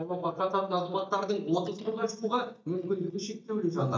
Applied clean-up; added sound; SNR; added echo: neural mask model DeepFilterNet 3.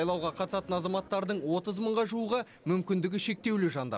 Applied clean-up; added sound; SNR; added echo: none; none; none; none.